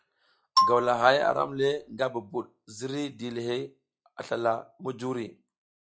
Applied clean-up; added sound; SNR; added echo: classical method log-MMSE.